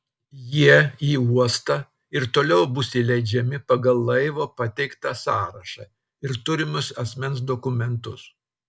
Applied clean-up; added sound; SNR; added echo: none; none; none; none.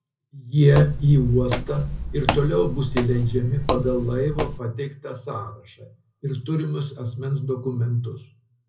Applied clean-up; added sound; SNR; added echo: none; Walk, footsteps; 5 dB; reverberation time 0.4 s.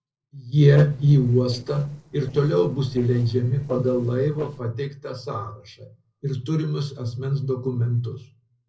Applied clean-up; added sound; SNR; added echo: neural separator model SepFormer DNS4.